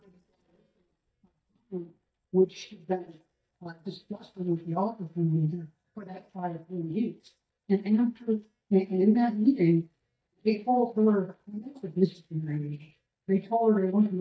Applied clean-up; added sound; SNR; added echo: neural mask model DeepFilterNet 3.